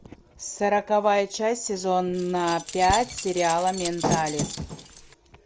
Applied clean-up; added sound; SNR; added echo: none; Keys jangling; 10 dB; none.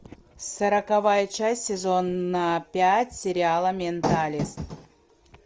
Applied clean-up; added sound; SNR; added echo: none; none; none; none.